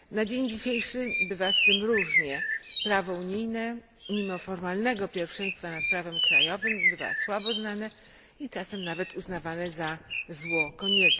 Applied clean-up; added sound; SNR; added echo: none; Bird; -2 dB; none.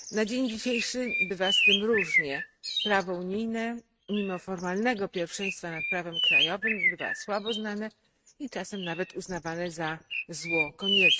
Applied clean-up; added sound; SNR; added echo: neural mask model RNNoise.